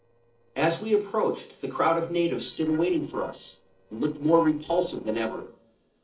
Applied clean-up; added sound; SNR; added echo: neural separator model SepFormer DNS4.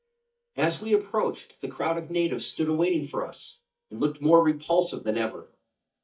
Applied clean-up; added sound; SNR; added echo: neural mask model DeepFilterNet 3.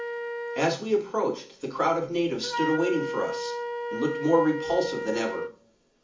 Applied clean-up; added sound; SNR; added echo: none; Wind instrument, woodwind instrument; 6 dB; reverberation time 0.4 s.